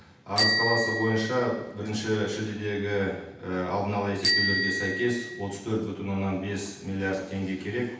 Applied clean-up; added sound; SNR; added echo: none; Bicycle bell; 2 dB; reverberation time 0.9 s.